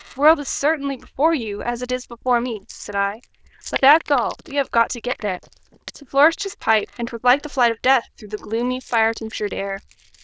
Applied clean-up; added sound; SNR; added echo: neural diffusion model UNIVERSE++.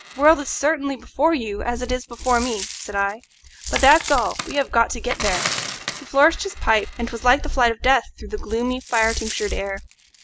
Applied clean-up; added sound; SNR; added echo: none; Coin (dropping); 12 dB; none.